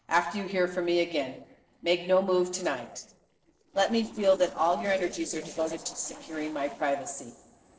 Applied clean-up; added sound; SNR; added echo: neural separator model SepFormer DNS4.